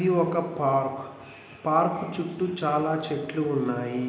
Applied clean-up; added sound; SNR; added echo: none; none; none; none.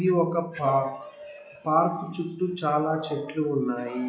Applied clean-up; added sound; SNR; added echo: classical method log-MMSE.